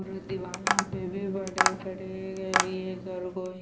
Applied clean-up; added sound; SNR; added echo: none; Tap; -3 dB; reverberation time 0.5 s.